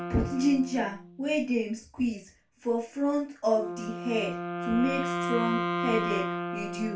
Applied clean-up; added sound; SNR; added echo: none; Wind instrument, woodwind instrument; 5 dB; reverberation time 0.2 s.